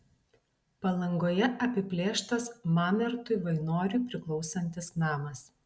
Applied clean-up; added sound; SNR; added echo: none; none; none; none.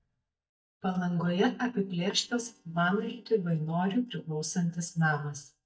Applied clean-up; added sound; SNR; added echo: neural mask model DeepFilterNet 3.